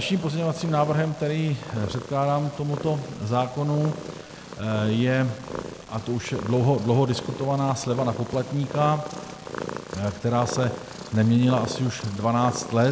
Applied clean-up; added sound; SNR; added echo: none; Purr; 12 dB; none.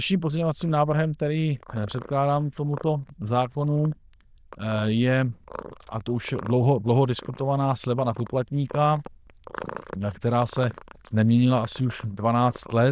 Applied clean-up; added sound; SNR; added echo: neural diffusion model UNIVERSE++.